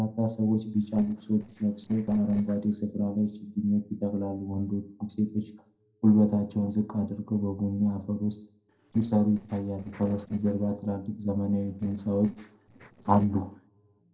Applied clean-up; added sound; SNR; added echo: neural separator model SepFormer DNS4.